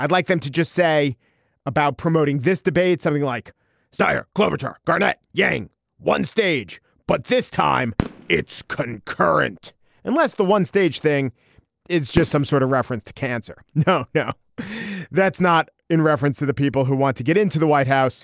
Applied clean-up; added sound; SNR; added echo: neural separator model SepFormer DNS4.